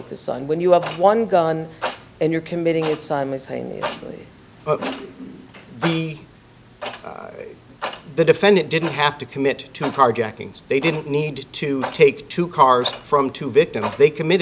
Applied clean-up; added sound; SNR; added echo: none; Clock; 14 dB; none.